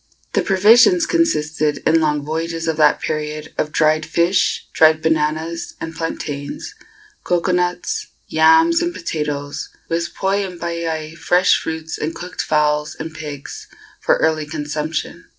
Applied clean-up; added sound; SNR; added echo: none; none; none; none.